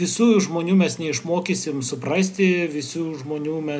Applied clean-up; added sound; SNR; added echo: none; none; none; none.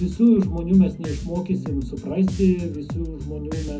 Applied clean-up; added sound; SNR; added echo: none; Bass guitar; 9 dB; reverberation time 0.4 s.